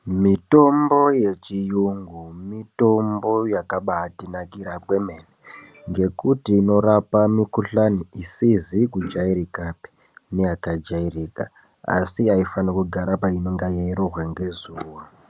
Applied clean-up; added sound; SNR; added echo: none; none; none; none.